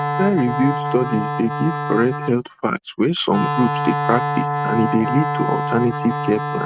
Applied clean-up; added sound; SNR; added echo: neural mask model RNNoise.